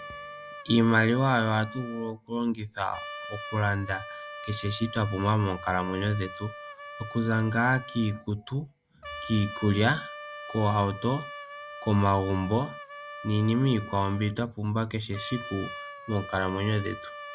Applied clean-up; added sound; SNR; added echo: none; Trumpet; 13 dB; none.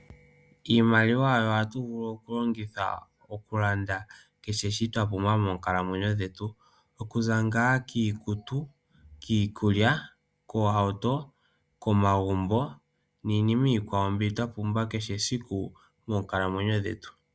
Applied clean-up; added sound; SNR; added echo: none; none; none; none.